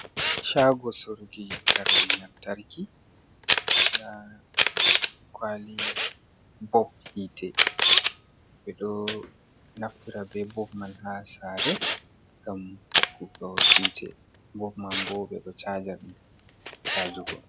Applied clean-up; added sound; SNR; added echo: none; Camera; -5 dB; none.